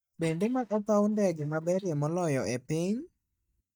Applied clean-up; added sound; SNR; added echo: neural mask model DeepFilterNet 3.